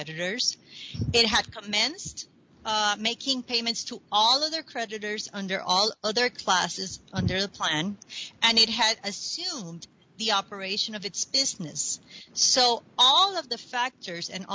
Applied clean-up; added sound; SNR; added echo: none; none; none; none.